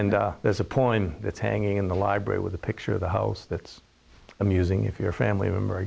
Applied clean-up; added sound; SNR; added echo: none; none; none; none.